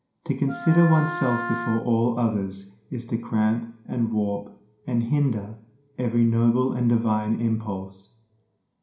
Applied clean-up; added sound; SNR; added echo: none; Wind instrument, woodwind instrument; 8 dB; reverberation time 0.5 s.